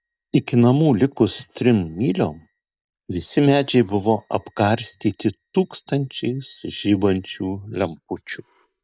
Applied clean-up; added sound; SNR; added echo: neural mask model DeepFilterNet 3.